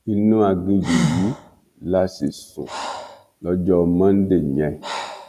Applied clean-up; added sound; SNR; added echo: none; Breathing; 12 dB; none.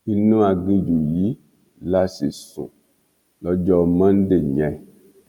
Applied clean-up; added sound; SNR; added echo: none; none; none; none.